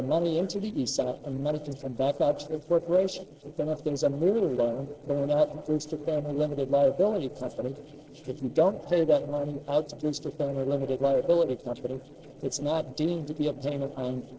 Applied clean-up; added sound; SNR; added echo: neural separator model SepFormer DNS4.